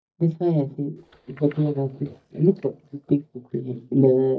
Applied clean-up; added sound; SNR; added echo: neural mask model DeepFilterNet 3.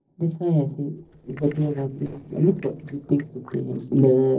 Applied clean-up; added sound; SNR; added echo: neural separator model SepFormer DNS4.